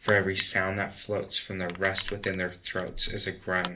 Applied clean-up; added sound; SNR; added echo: none; Crushing; 12 dB; reverberation time 0.3 s.